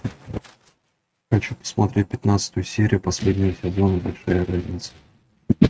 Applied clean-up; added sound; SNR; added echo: neural mask model RNNoise.